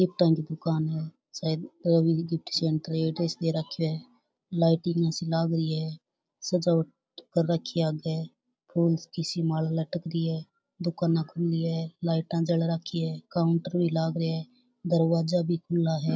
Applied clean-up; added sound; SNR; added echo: none; none; none; none.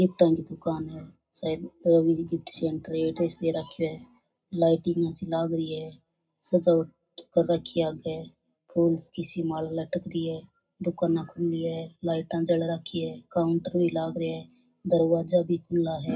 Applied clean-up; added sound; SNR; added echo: none; none; none; reverberation time 0.2 s.